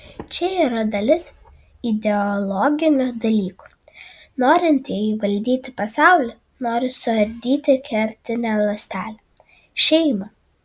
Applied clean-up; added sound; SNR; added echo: none; none; none; none.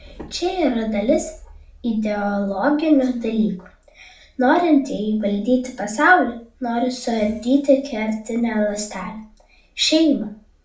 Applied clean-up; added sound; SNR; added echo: none; none; none; reverberation time 0.3 s.